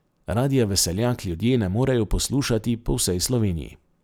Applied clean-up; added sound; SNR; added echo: none; none; none; none.